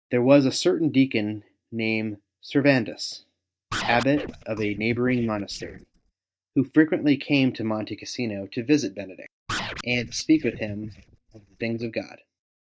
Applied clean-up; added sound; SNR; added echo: neural mask model DeepFilterNet 3.